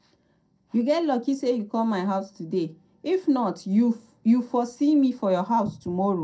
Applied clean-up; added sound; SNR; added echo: none; none; none; reverberation time 0.2 s.